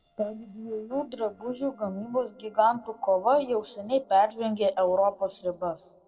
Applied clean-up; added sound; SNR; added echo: neural separator model SepFormer DNS4.